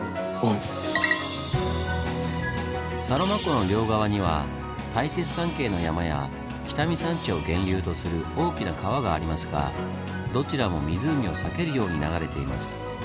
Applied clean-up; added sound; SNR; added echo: none; none; none; none.